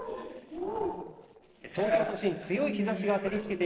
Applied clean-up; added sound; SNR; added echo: neural separator model SepFormer DNS4.